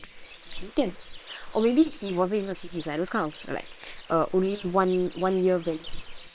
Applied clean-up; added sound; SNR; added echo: neural separator model SepFormer WHAM!.